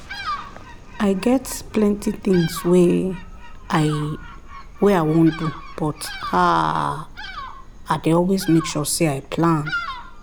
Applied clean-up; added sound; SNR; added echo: none; Bird vocalization, bird call, bird song + Thunderstorm; 13 dB; none.